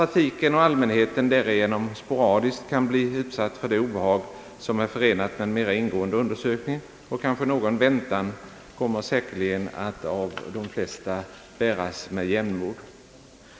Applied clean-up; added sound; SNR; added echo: none; none; none; none.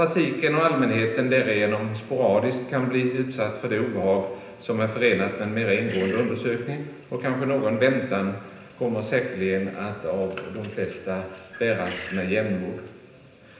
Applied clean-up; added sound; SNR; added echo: none; Bird; 15 dB; reverberation time 0.9 s.